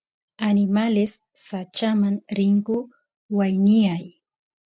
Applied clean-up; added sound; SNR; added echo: none; none; none; none.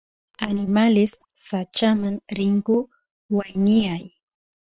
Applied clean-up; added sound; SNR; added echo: neural separator model SepFormer WHAM!.